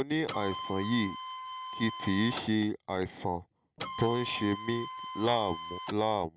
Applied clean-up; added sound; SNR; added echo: none; Printer; 8 dB; none.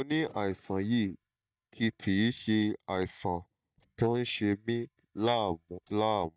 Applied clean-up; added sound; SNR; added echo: neural mask model DeepFilterNet 3.